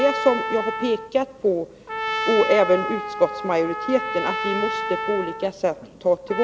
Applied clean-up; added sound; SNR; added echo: none; Trumpet; 6 dB; none.